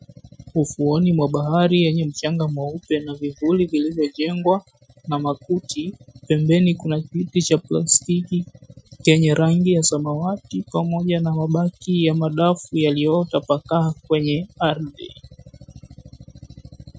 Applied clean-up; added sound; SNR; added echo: classical method Wiener filter.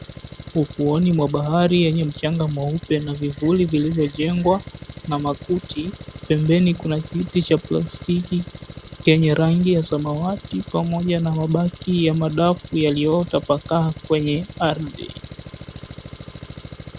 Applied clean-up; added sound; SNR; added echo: none; Engine; 16 dB; none.